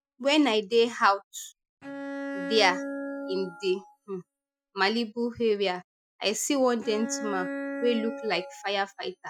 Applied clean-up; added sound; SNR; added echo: classical method Wiener filter.